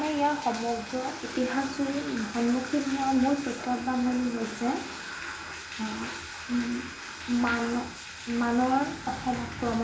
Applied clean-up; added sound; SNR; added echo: none; none; none; none.